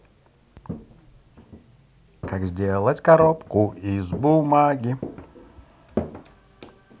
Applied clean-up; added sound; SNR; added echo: none; Walk, footsteps; 14 dB; none.